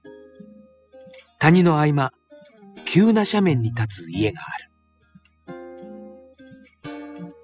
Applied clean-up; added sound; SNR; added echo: classical method spectral subtraction.